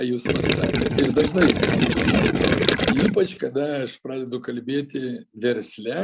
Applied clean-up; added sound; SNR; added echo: none; Gurgling; -4 dB; none.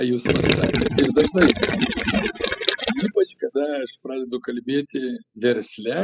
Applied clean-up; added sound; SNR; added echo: classical method spectral subtraction.